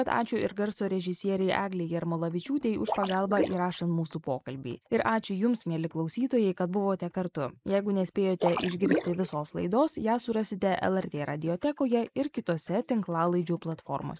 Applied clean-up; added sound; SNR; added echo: neural mask model Resemble Enhance denoiser.